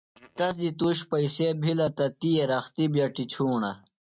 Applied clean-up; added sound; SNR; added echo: neural mask model RNNoise.